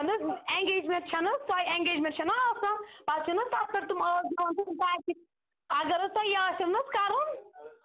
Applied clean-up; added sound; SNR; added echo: none; none; none; none.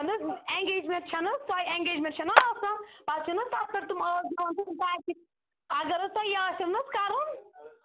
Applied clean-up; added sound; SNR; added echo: none; Clapping; -2 dB; none.